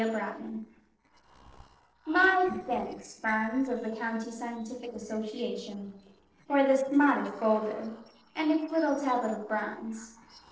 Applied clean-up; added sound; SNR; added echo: neural separator model SepFormer DNS4.